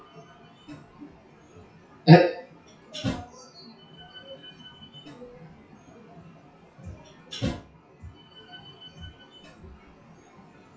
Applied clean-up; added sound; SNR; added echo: classical method WPE with log-MMSE.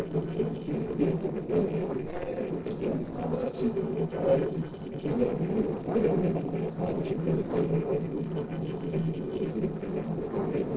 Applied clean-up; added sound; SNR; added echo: neural separator model SepFormer DNS4.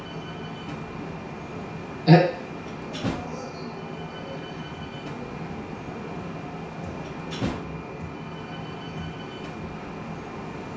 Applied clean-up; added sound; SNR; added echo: none; Slam; 9 dB; reverberation time 0.6 s.